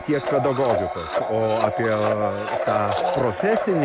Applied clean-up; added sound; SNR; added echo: none; Domestic sounds, home sounds; 2 dB; none.